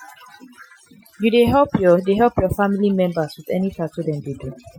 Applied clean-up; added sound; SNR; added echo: classical method Wiener filter.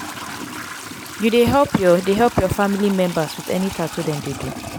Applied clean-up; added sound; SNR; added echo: none; Trickle, dribble / Toilet flush; 12 dB; none.